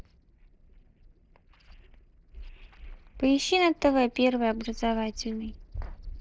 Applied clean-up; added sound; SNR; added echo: neural separator model SepFormer DNS4.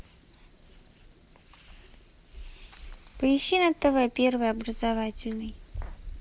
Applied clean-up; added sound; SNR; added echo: none; Cricket; 16 dB; none.